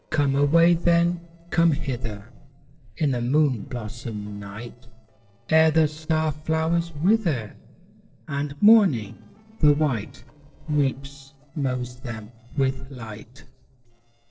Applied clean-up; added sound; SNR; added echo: neural separator model SepFormer DNS4.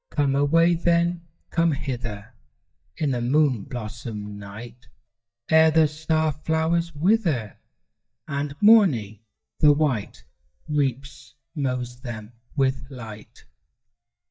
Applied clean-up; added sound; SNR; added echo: neural mask model DeepFilterNet 3.